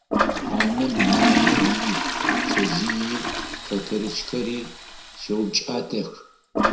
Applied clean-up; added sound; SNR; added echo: none; Toilet flush; -3 dB; reverberation time 0.5 s.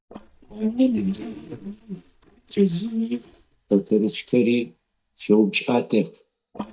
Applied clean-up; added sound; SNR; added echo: neural mask model DeepFilterNet 3.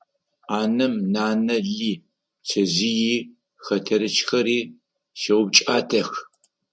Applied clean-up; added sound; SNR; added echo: none; none; none; none.